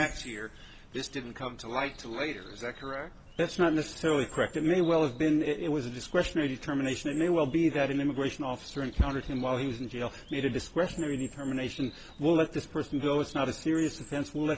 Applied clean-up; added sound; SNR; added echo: none; Bird; 20 dB; none.